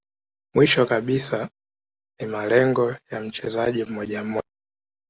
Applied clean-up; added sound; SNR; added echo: none; none; none; none.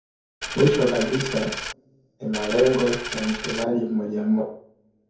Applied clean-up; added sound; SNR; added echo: none; Coin (dropping); 7 dB; reverberation time 0.6 s.